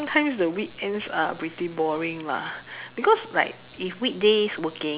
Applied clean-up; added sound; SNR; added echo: none; none; none; none.